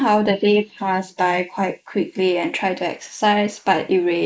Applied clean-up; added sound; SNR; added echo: neural mask model Resemble Enhance denoiser.